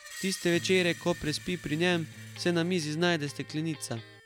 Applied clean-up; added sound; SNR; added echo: none; Electric guitar + Screech; 15 dB; none.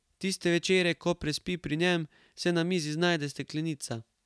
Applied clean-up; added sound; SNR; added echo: none; none; none; none.